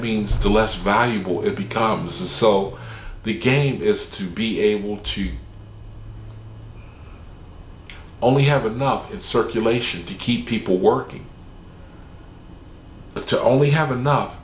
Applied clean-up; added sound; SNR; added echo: none; Accelerating, revving, vroom; 13 dB; none.